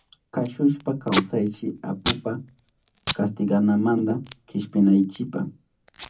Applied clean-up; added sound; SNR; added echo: none; Packing tape, duct tape; 11 dB; reverberation time 0.3 s.